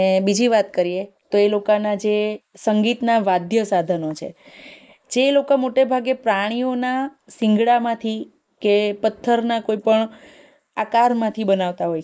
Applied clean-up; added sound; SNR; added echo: neural mask model Resemble Enhance denoiser.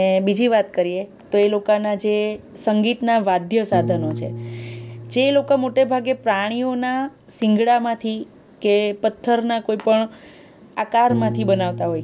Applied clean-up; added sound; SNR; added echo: none; Piano; 14 dB; none.